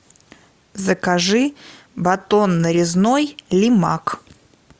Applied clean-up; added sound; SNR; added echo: none; none; none; none.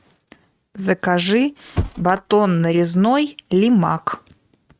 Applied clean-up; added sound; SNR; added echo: neural mask model RNNoise.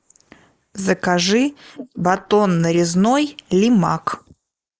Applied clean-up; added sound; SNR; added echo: neural mask model Resemble Enhance denoiser.